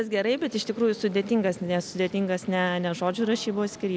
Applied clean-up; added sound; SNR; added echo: none; none; none; none.